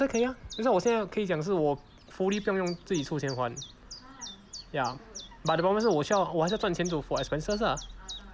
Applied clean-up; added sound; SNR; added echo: none; Chirp, tweet; 17 dB; none.